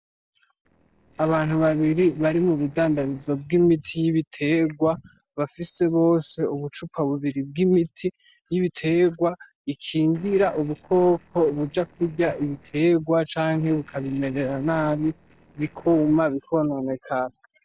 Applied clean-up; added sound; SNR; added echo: neural separator model SepFormer DNS4.